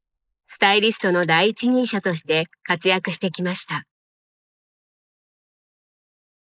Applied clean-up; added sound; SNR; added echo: neural mask model Resemble Enhance denoiser.